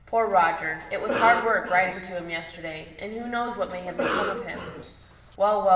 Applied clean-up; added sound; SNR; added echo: none; Cough; 7 dB; reverberation time 2.5 s.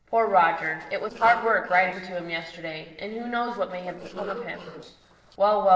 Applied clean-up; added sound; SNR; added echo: neural separator model SepFormer DNS4.